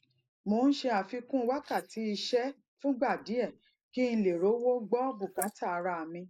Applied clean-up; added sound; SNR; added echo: neural mask model Resemble Enhance denoiser.